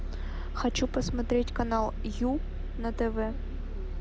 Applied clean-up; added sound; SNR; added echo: none; none; none; none.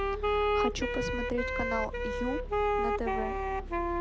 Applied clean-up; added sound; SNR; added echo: none; Wind instrument, woodwind instrument; -4 dB; none.